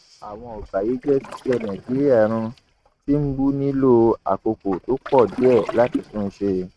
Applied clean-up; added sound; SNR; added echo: neural mask model RNNoise.